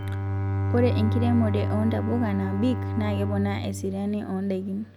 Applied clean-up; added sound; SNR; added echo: none; Keyboard (musical) + Bowed string instrument; 0 dB; none.